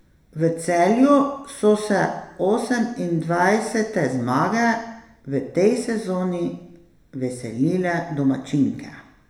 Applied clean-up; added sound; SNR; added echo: none; none; none; reverberation time 0.8 s.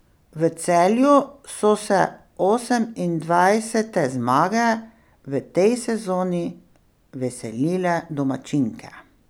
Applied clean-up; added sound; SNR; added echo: none; none; none; none.